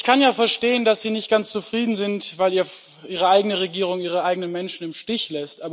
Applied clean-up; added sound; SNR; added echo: none; none; none; none.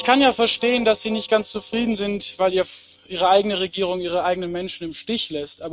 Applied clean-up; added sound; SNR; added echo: neural mask model RNNoise.